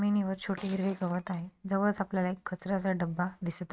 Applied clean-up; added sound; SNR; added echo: neural mask model RNNoise.